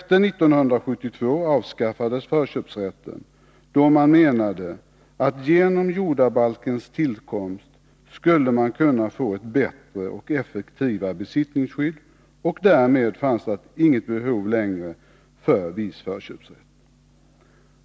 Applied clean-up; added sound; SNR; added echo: none; none; none; none.